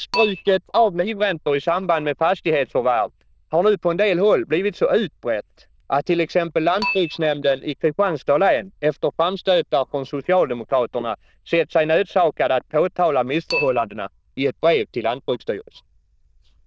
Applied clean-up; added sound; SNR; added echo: neural diffusion model UNIVERSE++.